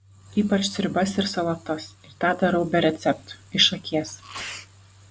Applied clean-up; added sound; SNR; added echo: none; Sneeze; 17 dB; none.